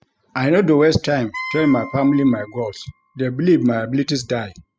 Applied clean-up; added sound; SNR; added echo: classical method spectral subtraction.